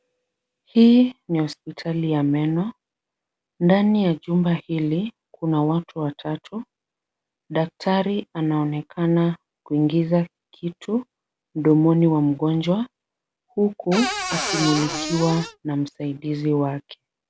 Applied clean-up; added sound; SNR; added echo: none; Cupboard open or close / Door; 4 dB; none.